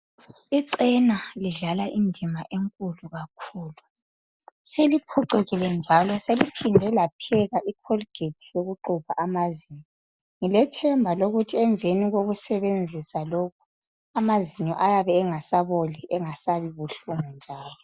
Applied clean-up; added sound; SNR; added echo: none; none; none; none.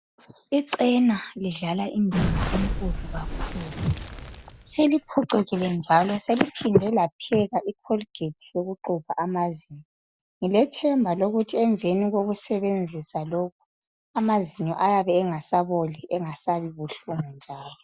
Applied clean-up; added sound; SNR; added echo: none; Crackle; 3 dB; none.